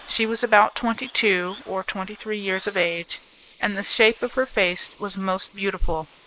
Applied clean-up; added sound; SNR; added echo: neural mask model Resemble Enhance denoiser.